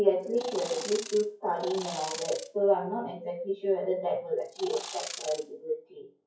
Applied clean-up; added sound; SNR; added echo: classical method WPE with log-MMSE.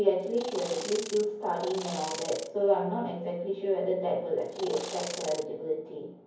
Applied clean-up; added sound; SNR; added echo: none; Insect; 11 dB; reverberation time 0.9 s.